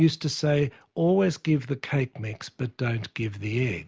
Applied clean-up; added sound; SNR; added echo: none; none; none; none.